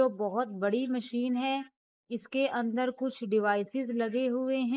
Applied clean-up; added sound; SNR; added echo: neural mask model Resemble Enhance denoiser.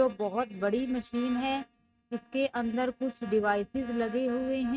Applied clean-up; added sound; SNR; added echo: neural mask model RNNoise.